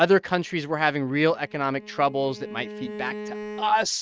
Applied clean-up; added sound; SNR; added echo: neural mask model RNNoise.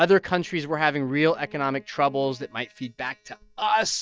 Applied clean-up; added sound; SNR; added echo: neural mask model DeepFilterNet 3.